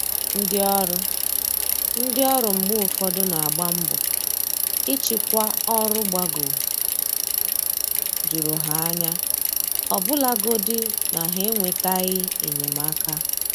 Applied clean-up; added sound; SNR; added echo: none; Bicycle; -5 dB; none.